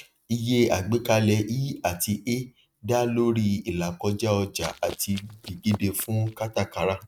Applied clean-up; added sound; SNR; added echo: neural mask model RNNoise.